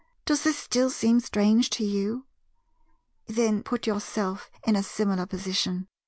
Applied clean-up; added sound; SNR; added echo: none; none; none; none.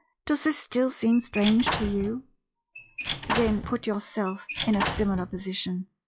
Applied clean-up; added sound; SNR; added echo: classical method log-MMSE.